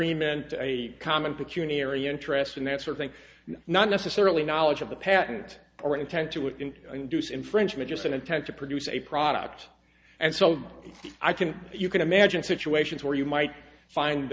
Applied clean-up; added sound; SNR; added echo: none; none; none; none.